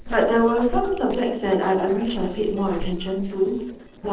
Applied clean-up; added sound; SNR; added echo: neural separator model SepFormer DNS4.